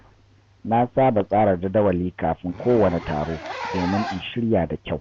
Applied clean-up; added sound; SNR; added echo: none; Zipper (clothing); 14 dB; none.